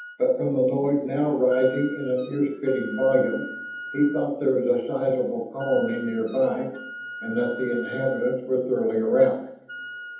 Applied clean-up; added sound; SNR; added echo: none; Wind instrument, woodwind instrument; 16 dB; reverberation time 0.8 s.